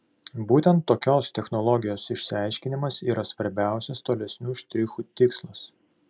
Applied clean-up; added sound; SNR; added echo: none; none; none; none.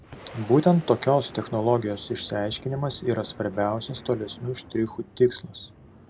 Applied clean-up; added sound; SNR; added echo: none; Boom; 19 dB; none.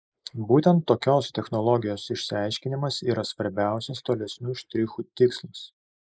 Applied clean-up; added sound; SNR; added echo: neural mask model Resemble Enhance denoiser.